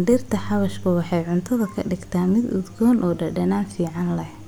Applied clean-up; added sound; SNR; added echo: none; none; none; none.